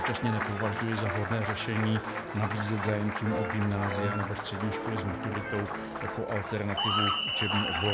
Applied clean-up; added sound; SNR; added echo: none; Applause; 1 dB; none.